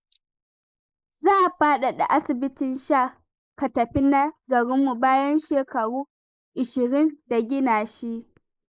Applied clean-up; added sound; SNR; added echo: neural mask model Resemble Enhance denoiser.